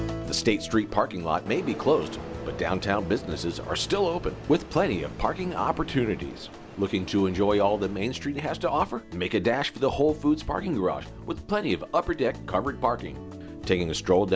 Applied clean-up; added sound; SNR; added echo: none; none; none; none.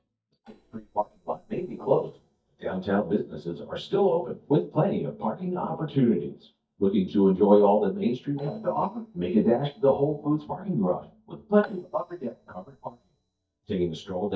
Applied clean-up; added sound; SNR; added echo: neural mask model DeepFilterNet 3.